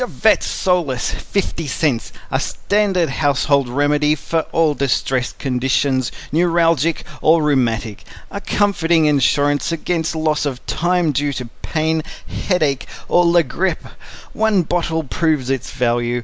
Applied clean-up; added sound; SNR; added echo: none; none; none; none.